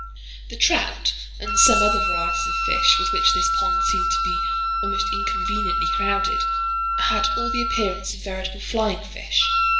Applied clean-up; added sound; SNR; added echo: none; Wind instrument, woodwind instrument; -2 dB; reverberation time 0.7 s.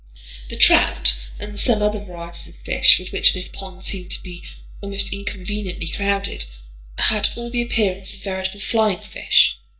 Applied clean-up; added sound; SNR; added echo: neural mask model DeepFilterNet 3.